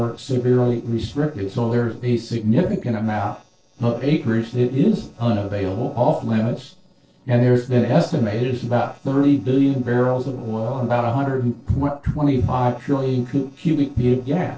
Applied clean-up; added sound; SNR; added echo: neural separator model SepFormer DNS4.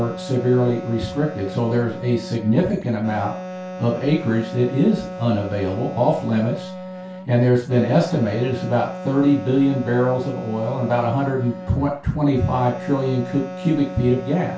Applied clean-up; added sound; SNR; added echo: none; Wind instrument, woodwind instrument; 12 dB; reverberation time 0.3 s.